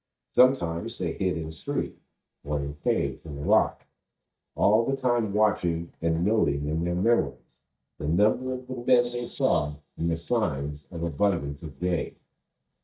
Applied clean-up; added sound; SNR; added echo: neural mask model DeepFilterNet 3.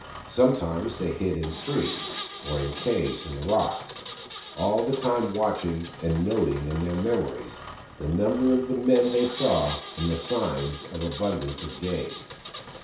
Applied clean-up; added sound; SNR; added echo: none; Engine; 13 dB; reverberation time 0.6 s.